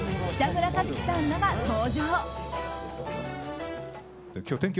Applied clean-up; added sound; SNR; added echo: none; none; none; none.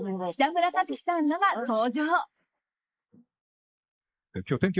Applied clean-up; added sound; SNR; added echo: neural mask model Resemble Enhance denoiser.